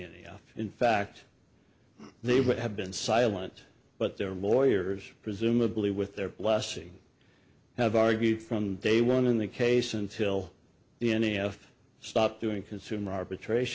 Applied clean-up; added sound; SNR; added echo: none; none; none; none.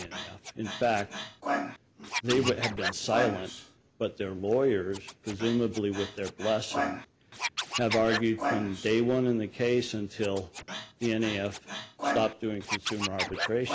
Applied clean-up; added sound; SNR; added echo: none; Scratching (performance technique); 6 dB; none.